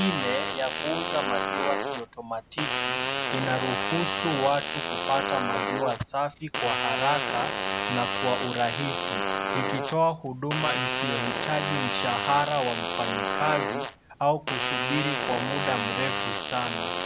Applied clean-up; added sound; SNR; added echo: none; Fart; -1 dB; none.